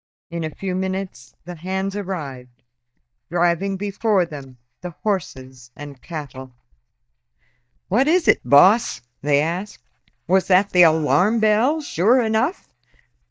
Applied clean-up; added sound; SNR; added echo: neural mask model DeepFilterNet 3.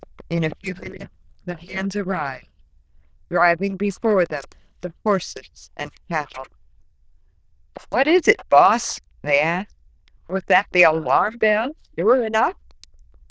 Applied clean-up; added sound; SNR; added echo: neural diffusion model UNIVERSE++.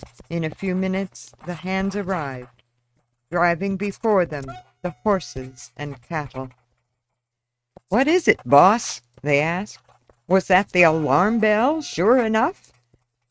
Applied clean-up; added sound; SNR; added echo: neural mask model RNNoise.